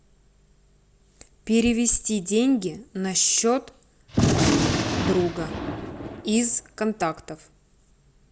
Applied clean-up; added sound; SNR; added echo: none; Gunshot, gunfire; -1 dB; none.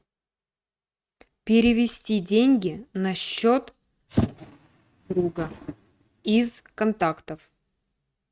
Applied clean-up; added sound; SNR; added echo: neural mask model RNNoise.